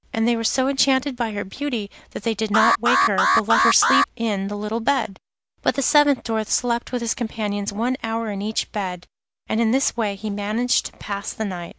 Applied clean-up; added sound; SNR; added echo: none; Alarm; -4 dB; none.